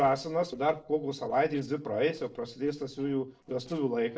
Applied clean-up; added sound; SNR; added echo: neural separator model SepFormer DNS4.